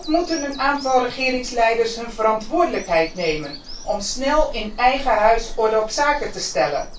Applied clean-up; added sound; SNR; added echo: none; Bird vocalization, bird call, bird song; 11 dB; reverberation time 0.2 s.